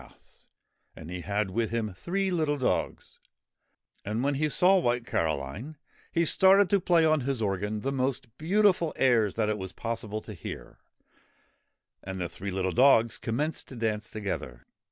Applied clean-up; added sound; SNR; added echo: none; none; none; none.